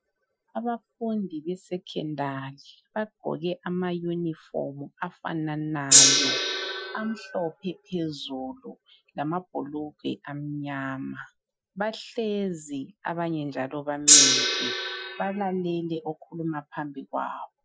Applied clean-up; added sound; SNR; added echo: classical method Wiener filter.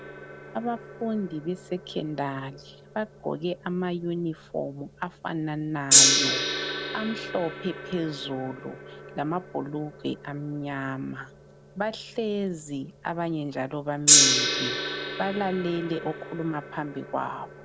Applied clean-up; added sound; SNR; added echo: none; Gong; -3 dB; none.